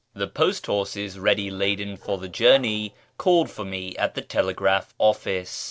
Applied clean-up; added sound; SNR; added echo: neural separator model SepFormer DNS4.